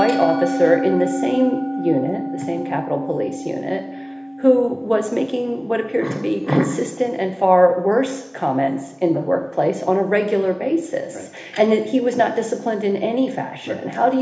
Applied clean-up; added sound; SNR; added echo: none; Musical instrument; 10 dB; reverberation time 1.1 s.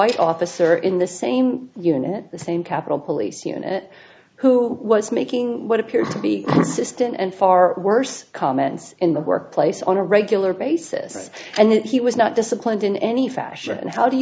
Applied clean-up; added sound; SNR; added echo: none; none; none; none.